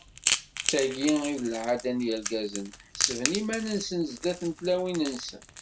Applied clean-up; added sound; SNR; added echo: none; Crack / Crackle; 4 dB; none.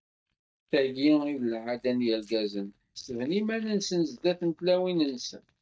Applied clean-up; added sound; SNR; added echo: neural mask model DeepFilterNet 3.